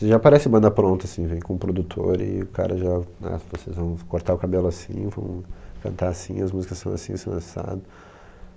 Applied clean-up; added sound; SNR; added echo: none; none; none; none.